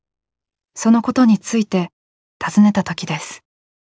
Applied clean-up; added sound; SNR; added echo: none; none; none; none.